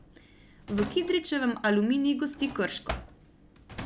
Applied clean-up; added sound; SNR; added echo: none; Drawer open or close; 14 dB; none.